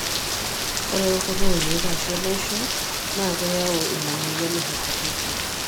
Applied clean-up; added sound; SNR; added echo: none; Rain; -4 dB; none.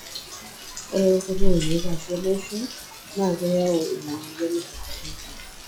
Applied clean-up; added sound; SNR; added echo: classical method log-MMSE.